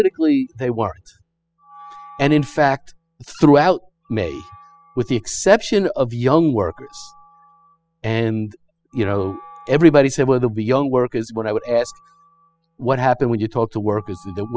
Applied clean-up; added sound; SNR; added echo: classical method spectral subtraction.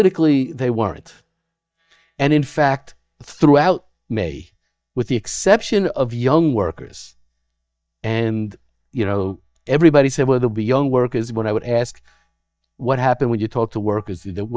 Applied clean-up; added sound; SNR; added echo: neural mask model DeepFilterNet 3.